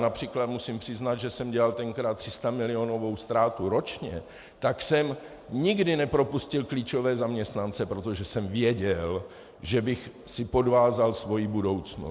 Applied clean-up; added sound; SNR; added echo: none; none; none; none.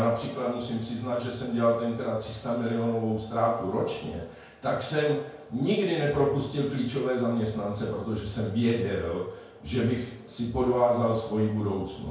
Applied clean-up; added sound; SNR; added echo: none; none; none; reverberation time 0.5 s.